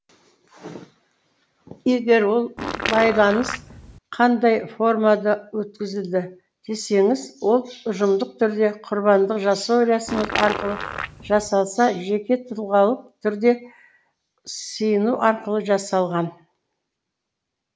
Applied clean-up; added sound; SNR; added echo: none; Fart; 7 dB; none.